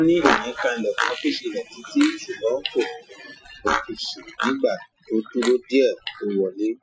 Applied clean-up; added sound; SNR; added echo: classical method Wiener filter.